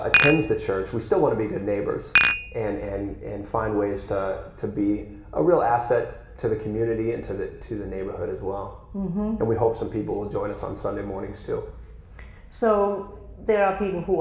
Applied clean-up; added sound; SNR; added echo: none; Dishes, pots, and pans; -1 dB; reverberation time 1.0 s.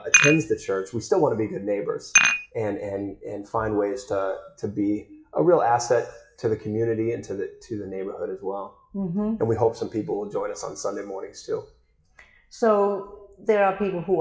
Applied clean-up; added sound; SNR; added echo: classical method WPE with log-MMSE.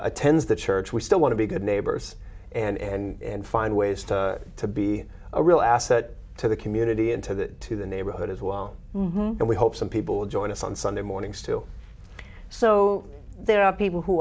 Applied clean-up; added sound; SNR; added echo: none; none; none; none.